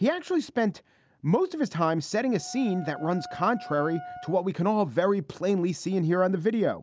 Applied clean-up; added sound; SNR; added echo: none; Wind instrument, woodwind instrument; 17 dB; none.